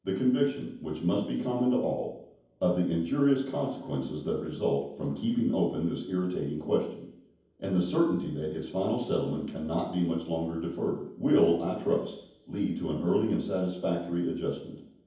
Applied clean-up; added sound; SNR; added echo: none; none; none; reverberation time 0.7 s.